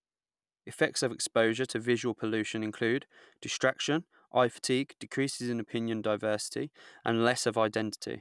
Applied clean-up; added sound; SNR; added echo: none; none; none; none.